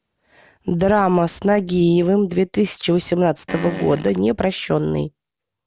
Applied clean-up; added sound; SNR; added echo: none; Fart; 11 dB; none.